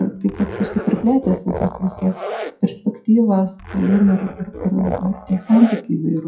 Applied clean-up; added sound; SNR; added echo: classical method WPE with log-MMSE.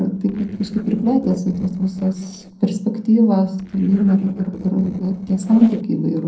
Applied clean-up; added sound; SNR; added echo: neural separator model SepFormer DNS4.